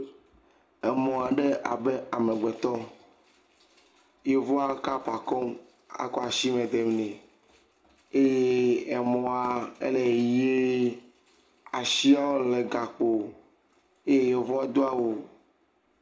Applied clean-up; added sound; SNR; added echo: none; none; none; reverberation time 0.3 s.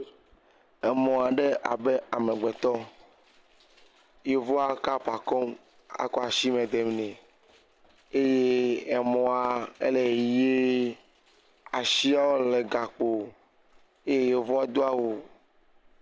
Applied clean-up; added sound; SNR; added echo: none; none; none; none.